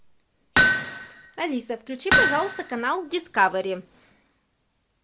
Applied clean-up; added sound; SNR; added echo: none; Hammer; -4 dB; none.